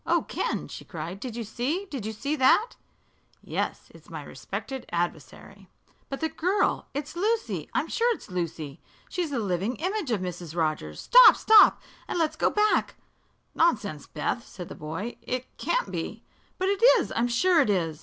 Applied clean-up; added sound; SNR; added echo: none; none; none; none.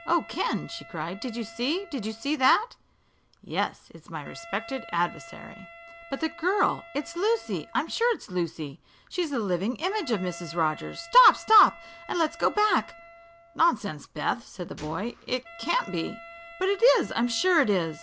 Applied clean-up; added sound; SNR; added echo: none; Wind instrument, woodwind instrument + Gunshot, gunfire; 20 dB; none.